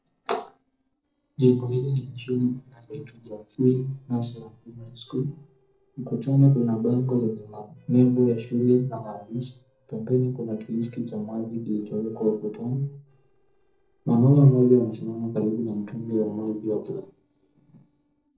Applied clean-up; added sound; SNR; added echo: neural separator model SepFormer DNS4.